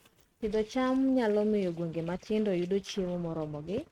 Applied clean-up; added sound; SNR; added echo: neural mask model RNNoise.